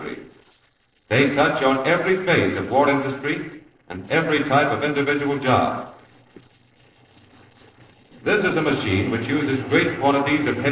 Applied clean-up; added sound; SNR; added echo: neural separator model SepFormer DNS4.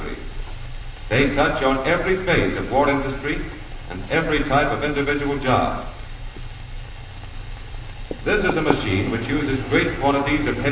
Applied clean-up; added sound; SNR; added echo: none; Writing; 16 dB; reverberation time 0.9 s.